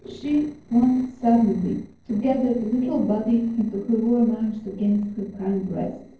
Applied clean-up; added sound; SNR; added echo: neural separator model SepFormer DNS4.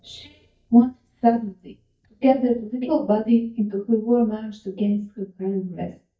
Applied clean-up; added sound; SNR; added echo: neural mask model DeepFilterNet 3.